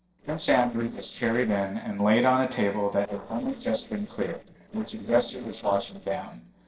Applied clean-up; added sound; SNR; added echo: neural separator model SepFormer DNS4.